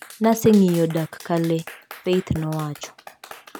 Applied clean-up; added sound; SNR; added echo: none; Clapping; 19 dB; none.